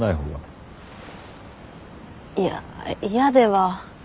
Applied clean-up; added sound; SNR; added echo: none; none; none; none.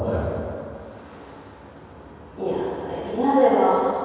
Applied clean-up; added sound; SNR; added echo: none; none; none; reverberation time 2.2 s.